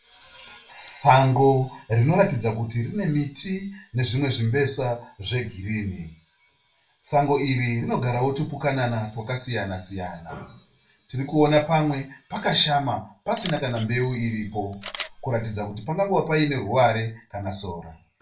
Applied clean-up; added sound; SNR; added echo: none; Camera; 16 dB; reverberation time 0.3 s.